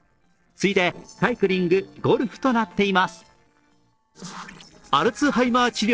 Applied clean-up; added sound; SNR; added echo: neural separator model SepFormer DNS4.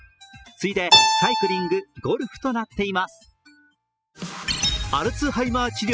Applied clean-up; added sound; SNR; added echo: classical method spectral subtraction.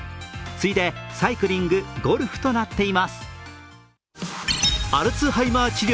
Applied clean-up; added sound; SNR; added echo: none; none; none; none.